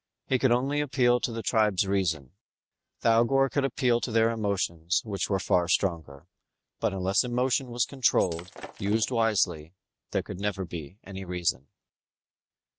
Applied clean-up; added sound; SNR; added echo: none; Shatter; 16 dB; none.